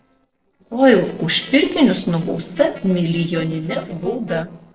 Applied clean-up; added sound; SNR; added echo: neural separator model SepFormer DNS4.